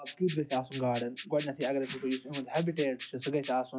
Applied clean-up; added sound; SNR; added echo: classical method log-MMSE.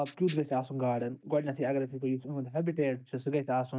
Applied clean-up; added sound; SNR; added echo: neural mask model DeepFilterNet 3.